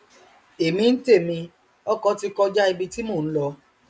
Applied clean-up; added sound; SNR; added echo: none; none; none; none.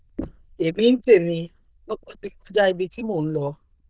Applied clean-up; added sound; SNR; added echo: neural diffusion model UNIVERSE++.